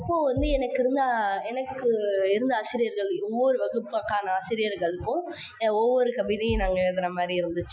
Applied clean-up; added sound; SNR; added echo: classical method Wiener filter.